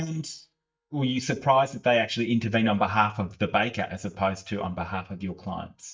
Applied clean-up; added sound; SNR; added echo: neural mask model DeepFilterNet 3.